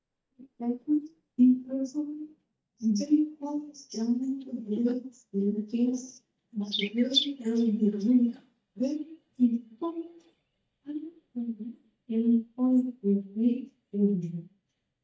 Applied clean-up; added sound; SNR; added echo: neural mask model DeepFilterNet 3.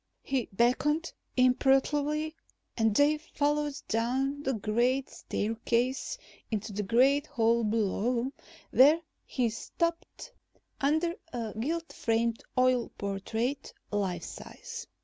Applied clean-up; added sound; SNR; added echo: none; none; none; none.